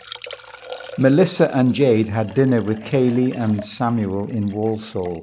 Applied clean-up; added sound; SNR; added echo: none; Liquid; 18 dB; none.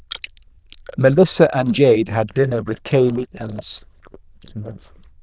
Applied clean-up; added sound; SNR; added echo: neural diffusion model UNIVERSE++.